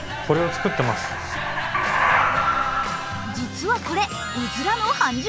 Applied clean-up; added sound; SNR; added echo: none; Animal; 0 dB; none.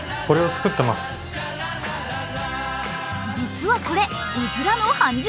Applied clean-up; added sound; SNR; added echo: none; none; none; none.